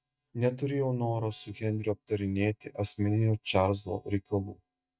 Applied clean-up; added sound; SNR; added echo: neural mask model DeepFilterNet 3.